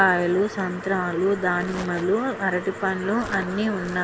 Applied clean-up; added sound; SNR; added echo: none; Crumpling, crinkling; 19 dB; none.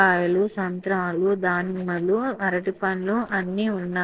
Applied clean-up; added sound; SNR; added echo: neural separator model SepFormer DNS4.